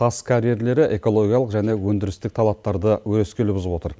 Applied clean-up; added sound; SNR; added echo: none; none; none; none.